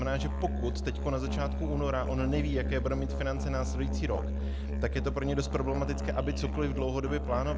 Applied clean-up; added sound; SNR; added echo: none; Musical instrument; -1 dB; none.